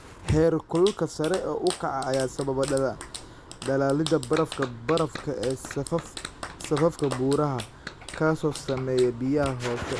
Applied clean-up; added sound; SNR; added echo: none; Clapping; 13 dB; none.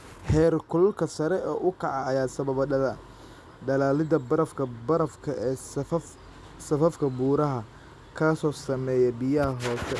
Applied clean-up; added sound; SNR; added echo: none; none; none; none.